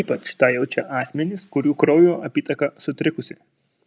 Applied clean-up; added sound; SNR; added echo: none; none; none; none.